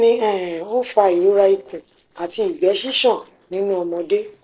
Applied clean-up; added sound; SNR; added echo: neural separator model SepFormer DNS4.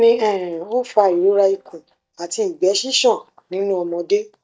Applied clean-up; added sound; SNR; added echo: neural mask model DeepFilterNet 3.